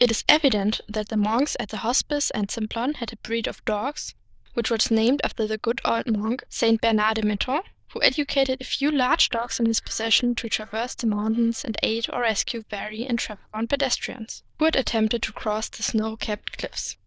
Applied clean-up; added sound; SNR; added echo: neural diffusion model UNIVERSE++.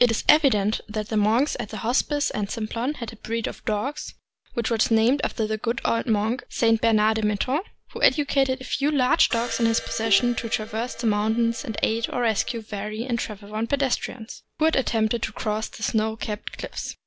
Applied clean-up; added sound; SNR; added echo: none; Bowed string instrument + Crash cymbal; 14 dB; none.